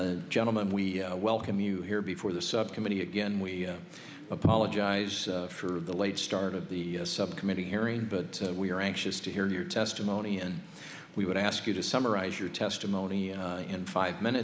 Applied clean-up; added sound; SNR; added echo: none; none; none; none.